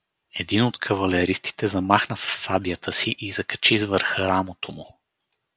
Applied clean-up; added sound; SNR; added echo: none; none; none; none.